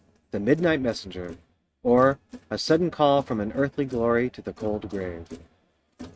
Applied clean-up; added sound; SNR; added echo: neural mask model RNNoise.